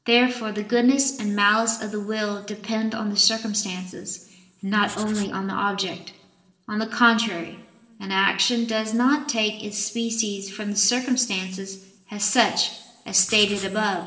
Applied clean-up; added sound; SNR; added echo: neural separator model SepFormer DNS4.